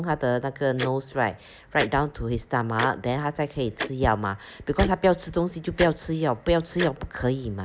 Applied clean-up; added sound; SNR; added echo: none; Tick-tock; 12 dB; none.